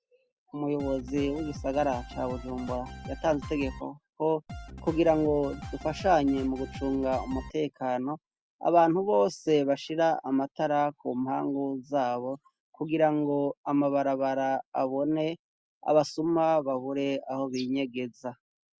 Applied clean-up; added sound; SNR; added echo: none; Drum kit; 12 dB; none.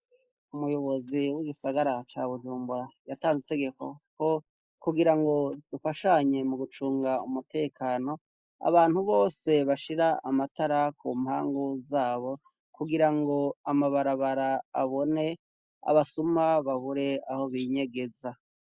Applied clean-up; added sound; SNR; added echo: neural mask model Resemble Enhance denoiser.